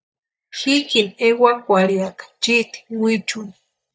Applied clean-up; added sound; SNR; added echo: neural mask model DeepFilterNet 3.